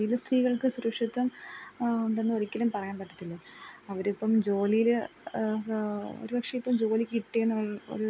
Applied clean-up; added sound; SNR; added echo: none; none; none; none.